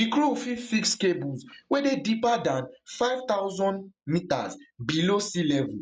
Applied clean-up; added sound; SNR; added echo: none; none; none; none.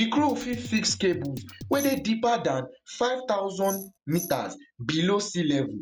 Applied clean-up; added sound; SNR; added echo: none; Drum kit + Glass; 13 dB; none.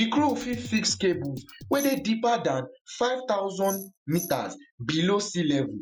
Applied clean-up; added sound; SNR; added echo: classical method Wiener filter.